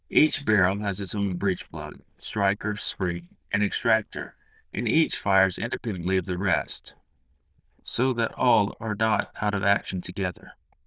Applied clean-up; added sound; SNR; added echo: neural diffusion model UNIVERSE++.